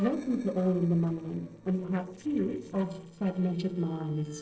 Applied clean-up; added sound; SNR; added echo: neural separator model SepFormer DNS4.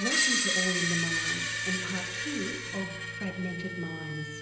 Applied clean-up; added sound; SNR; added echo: none; Screech; -4 dB; reverberation time 0.9 s.